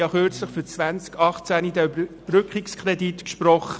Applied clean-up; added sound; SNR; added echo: none; none; none; none.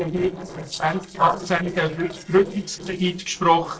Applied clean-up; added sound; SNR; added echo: neural separator model SepFormer DNS4.